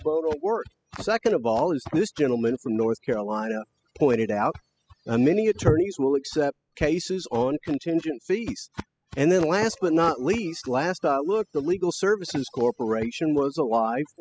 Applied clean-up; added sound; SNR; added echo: classical method spectral subtraction.